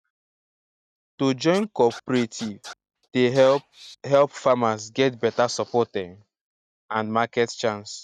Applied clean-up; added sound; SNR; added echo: neural mask model RNNoise.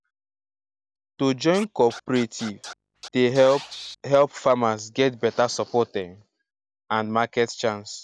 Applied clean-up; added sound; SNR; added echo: none; Scratching (performance technique); 17 dB; none.